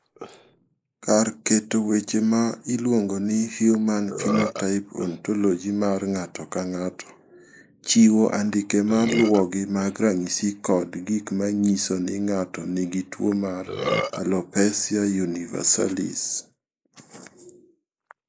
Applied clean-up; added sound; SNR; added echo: neural mask model Resemble Enhance denoiser.